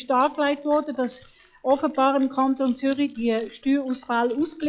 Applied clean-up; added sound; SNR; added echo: classical method log-MMSE.